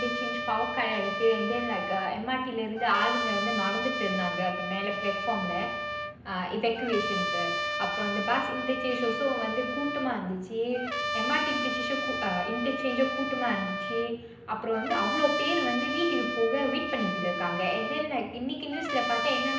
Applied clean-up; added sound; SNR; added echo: none; Trumpet; 2 dB; reverberation time 0.8 s.